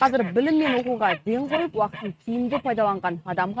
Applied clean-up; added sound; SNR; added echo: neural mask model RNNoise.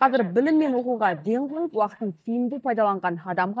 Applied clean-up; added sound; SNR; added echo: neural mask model DeepFilterNet 3.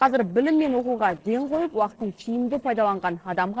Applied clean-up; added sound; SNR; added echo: neural separator model SepFormer DNS4.